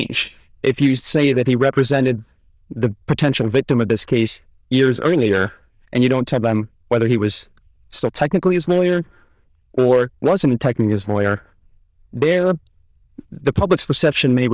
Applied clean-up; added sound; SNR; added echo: neural diffusion model UNIVERSE++.